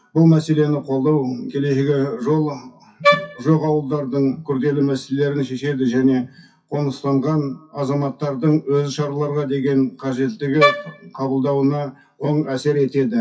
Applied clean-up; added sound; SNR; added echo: classical method WPE with log-MMSE.